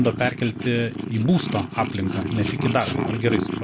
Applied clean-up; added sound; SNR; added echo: none; Purr; 4 dB; none.